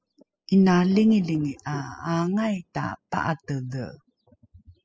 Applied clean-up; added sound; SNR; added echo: classical method spectral subtraction.